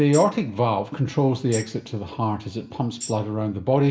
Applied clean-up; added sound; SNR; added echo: none; Tambourine; 17 dB; reverberation time 0.6 s.